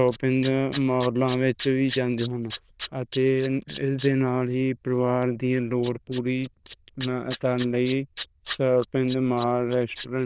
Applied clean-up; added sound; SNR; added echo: neural diffusion model UNIVERSE++.